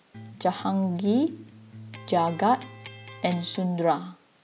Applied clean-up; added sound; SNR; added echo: none; Electric guitar; 17 dB; none.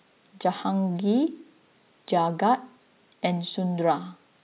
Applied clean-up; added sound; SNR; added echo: none; none; none; none.